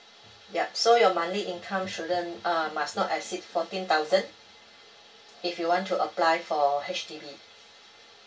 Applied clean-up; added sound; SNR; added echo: none; none; none; reverberation time 0.1 s.